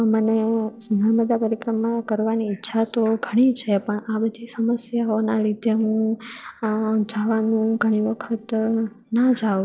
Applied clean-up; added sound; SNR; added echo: neural separator model SepFormer DNS4.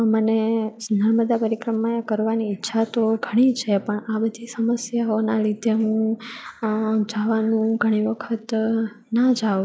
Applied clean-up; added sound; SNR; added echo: neural mask model Resemble Enhance denoiser.